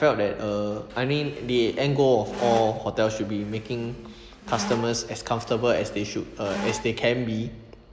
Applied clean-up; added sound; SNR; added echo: none; Squeak; 12 dB; none.